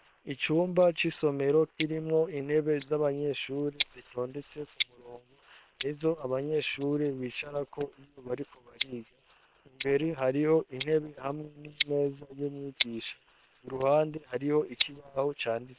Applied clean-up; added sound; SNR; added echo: neural separator model SepFormer WHAM!.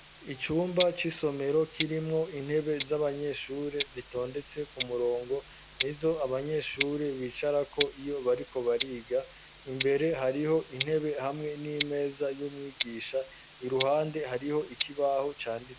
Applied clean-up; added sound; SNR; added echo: none; Tick-tock; 10 dB; none.